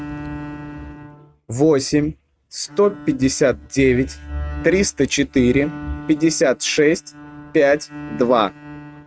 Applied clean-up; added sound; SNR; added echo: neural mask model RNNoise.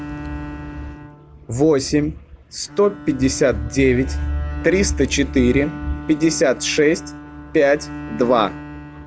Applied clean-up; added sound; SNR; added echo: none; Bowed string instrument; 14 dB; none.